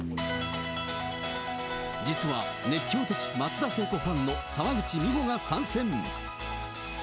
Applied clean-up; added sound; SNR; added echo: none; Piano; 14 dB; none.